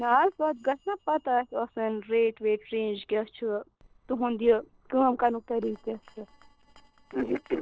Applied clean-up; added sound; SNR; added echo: neural separator model SepFormer DNS4.